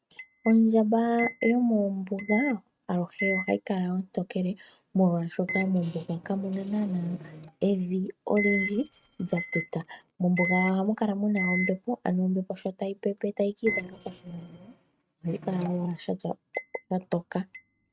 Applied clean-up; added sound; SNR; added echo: neural mask model RNNoise.